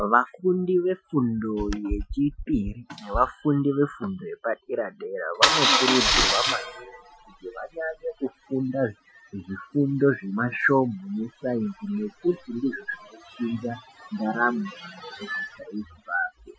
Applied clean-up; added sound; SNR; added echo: classical method Wiener filter.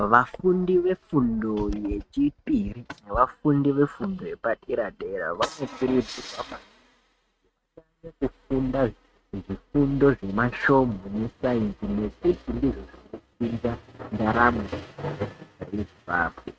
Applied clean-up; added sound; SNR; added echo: neural mask model RNNoise.